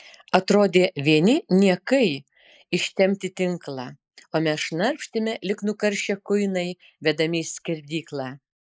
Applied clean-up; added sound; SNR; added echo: neural mask model Resemble Enhance denoiser.